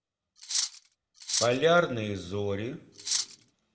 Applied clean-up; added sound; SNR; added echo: none; Cutlery, silverware; 3 dB; reverberation time 0.8 s.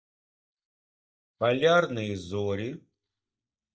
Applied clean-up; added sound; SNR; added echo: neural mask model DeepFilterNet 3.